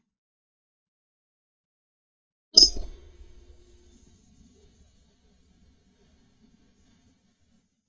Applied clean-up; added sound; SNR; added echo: neural mask model DeepFilterNet 3.